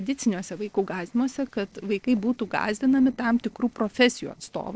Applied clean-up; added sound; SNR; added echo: neural separator model SepFormer DNS4.